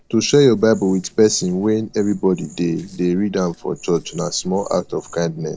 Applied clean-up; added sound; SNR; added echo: neural separator model SepFormer DNS4.